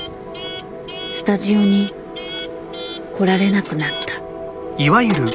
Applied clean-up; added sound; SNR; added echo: none; Coin (dropping) / Alarm; 10 dB; none.